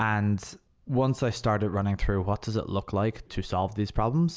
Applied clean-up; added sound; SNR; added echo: none; none; none; none.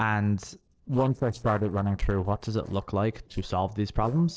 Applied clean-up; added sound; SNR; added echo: neural separator model SepFormer DNS4.